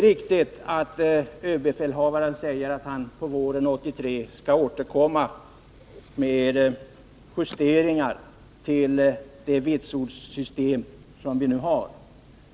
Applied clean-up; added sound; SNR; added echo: none; none; none; none.